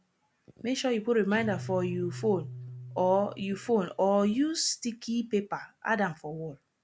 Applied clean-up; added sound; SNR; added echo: none; Guitar; 16 dB; none.